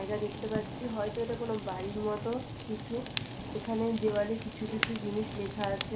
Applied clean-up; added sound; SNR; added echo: none; Fire; 3 dB; reverberation time 0.4 s.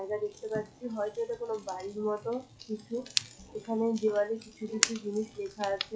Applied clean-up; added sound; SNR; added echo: classical method WPE with log-MMSE.